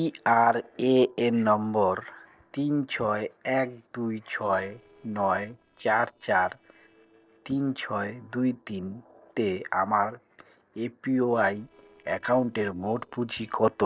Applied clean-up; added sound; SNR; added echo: neural separator model SepFormer DNS4.